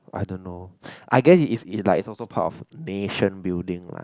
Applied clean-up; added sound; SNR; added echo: none; none; none; none.